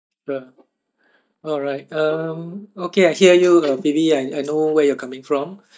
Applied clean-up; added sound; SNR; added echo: neural mask model DeepFilterNet 3.